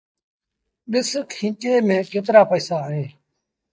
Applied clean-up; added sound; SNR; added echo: neural mask model DeepFilterNet 3.